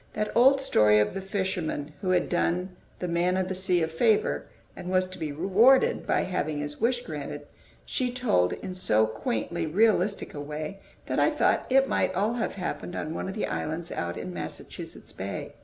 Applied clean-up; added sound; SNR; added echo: none; none; none; none.